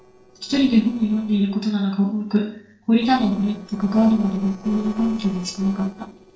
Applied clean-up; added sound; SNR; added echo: neural separator model SepFormer DNS4.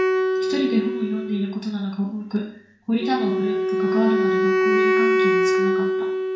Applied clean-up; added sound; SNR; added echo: none; Wind instrument, woodwind instrument; -4 dB; reverberation time 0.6 s.